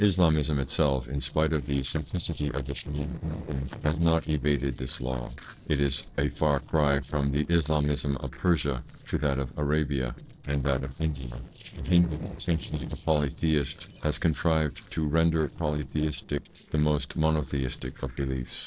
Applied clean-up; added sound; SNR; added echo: neural separator model SepFormer DNS4.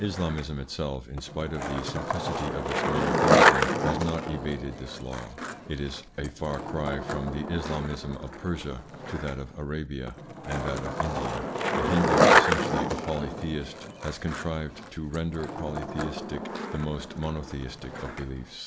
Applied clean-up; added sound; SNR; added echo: none; Skateboard; -4 dB; none.